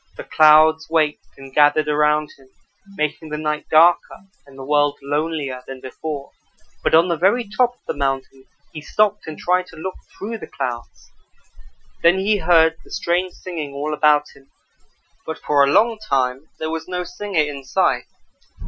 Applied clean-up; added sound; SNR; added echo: classical method Wiener filter.